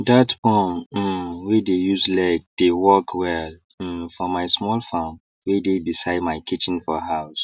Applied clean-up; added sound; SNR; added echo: none; none; none; none.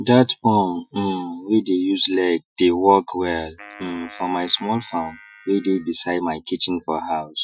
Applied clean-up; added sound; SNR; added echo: classical method Wiener filter.